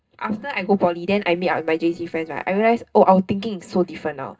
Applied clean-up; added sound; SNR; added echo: neural separator model SepFormer DNS4.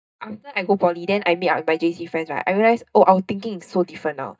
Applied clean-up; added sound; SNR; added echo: neural mask model DeepFilterNet 3.